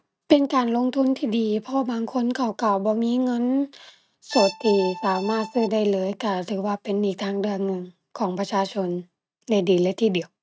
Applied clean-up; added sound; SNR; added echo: neural mask model RNNoise.